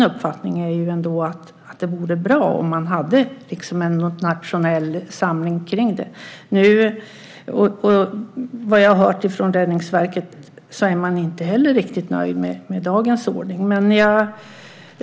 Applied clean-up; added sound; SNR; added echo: none; none; none; none.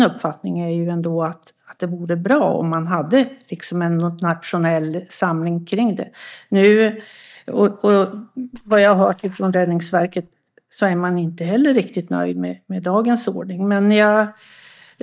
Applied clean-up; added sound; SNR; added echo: neural mask model DeepFilterNet 3.